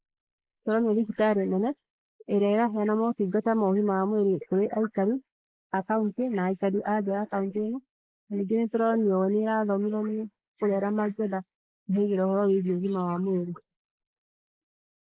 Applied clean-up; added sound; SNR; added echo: neural mask model Resemble Enhance denoiser.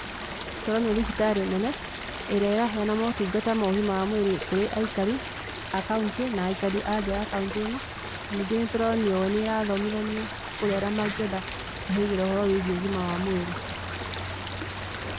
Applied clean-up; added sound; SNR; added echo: none; Stream; 7 dB; none.